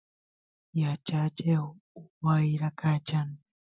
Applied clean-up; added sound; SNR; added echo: none; none; none; none.